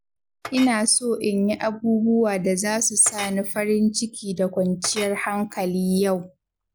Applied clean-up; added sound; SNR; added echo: none; Chink, clink; 18 dB; none.